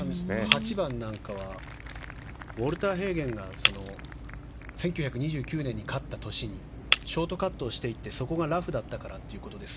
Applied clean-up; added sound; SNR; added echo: none; Shatter; 4 dB; none.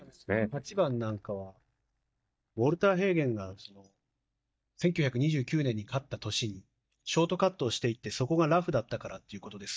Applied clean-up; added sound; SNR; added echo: neural mask model DeepFilterNet 3.